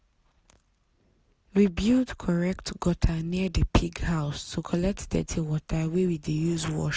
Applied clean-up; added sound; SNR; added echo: none; none; none; none.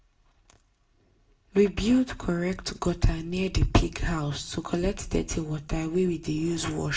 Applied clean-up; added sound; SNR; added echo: none; none; none; reverberation time 0.3 s.